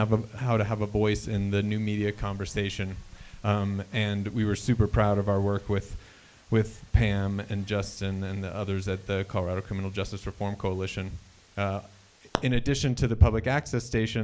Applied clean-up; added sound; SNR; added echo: none; none; none; none.